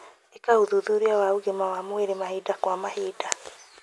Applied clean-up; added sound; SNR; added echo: none; none; none; none.